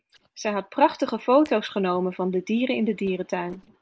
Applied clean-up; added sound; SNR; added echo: neural separator model SepFormer DNS4.